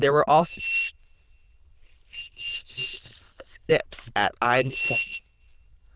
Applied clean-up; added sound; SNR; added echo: neural diffusion model UNIVERSE++.